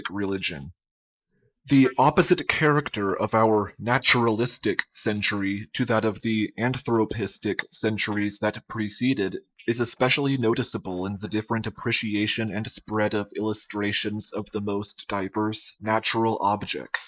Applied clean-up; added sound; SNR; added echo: neural mask model Resemble Enhance denoiser.